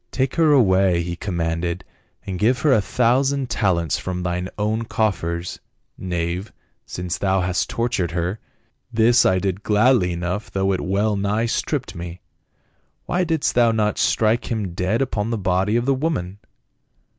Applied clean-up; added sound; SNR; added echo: none; none; none; none.